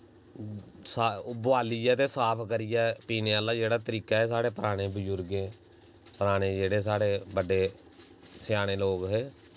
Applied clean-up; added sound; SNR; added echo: none; none; none; none.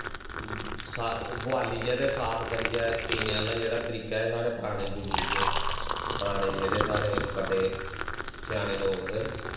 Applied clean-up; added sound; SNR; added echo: none; Liquid; 2 dB; reverberation time 0.9 s.